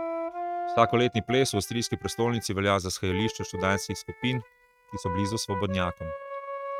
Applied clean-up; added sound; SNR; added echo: neural mask model RNNoise.